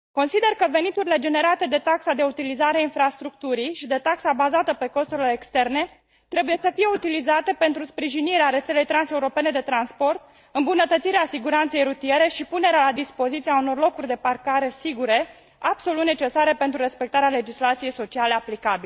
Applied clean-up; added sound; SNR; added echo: neural mask model DeepFilterNet 3.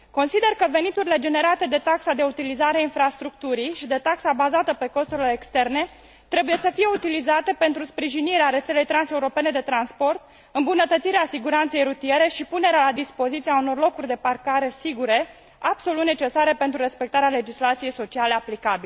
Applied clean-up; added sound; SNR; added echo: none; Cough; 19 dB; none.